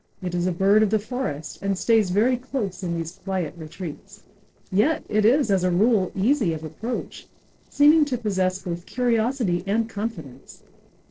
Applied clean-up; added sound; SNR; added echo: neural separator model SepFormer DNS4.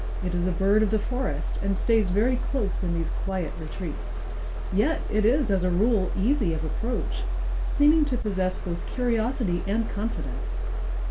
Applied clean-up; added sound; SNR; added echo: none; Mechanisms; -1 dB; reverberation time 0.2 s.